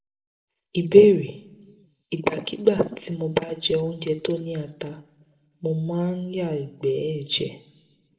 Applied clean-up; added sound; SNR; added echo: none; none; none; reverberation time 0.6 s.